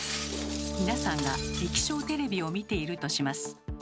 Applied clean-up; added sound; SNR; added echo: none; Shatter; 9 dB; none.